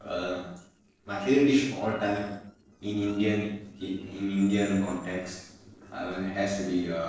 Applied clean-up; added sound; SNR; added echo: neural separator model SepFormer DNS4.